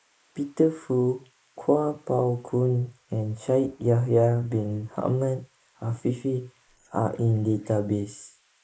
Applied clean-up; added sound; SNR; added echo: neural mask model Resemble Enhance denoiser.